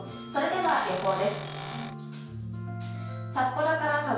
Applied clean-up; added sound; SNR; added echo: none; Cupboard open or close / Door; 10 dB; reverberation time 0.5 s.